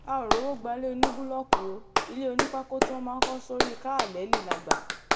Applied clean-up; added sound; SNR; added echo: none; Clapping; -4 dB; reverberation time 1.6 s.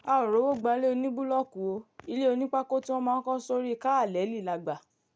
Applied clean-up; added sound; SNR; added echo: none; none; none; none.